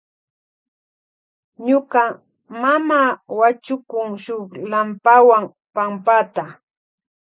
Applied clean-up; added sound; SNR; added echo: none; none; none; none.